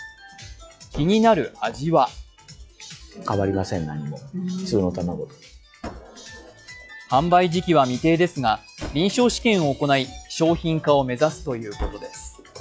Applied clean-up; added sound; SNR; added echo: classical method log-MMSE.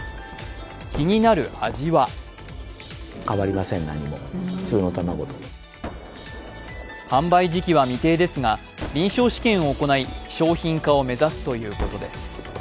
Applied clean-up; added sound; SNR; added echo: none; Gunshot, gunfire; 17 dB; none.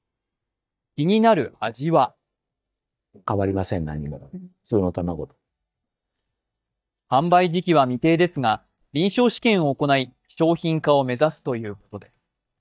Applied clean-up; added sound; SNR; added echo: neural mask model DeepFilterNet 3.